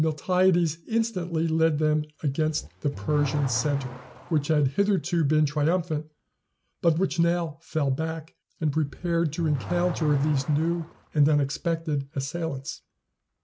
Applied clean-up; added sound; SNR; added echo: none; Accelerating, revving, vroom / Car; 16 dB; none.